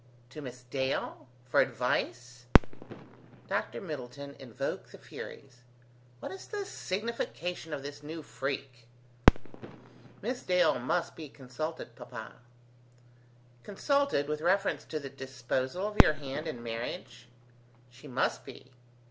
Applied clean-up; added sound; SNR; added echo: none; Fireworks; 1 dB; none.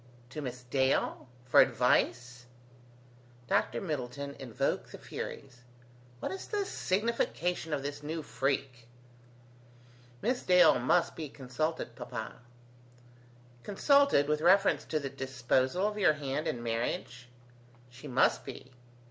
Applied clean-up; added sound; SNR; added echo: none; none; none; none.